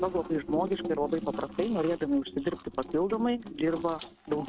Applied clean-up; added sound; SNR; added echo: neural mask model RNNoise.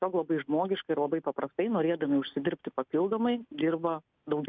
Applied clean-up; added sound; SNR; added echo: none; none; none; none.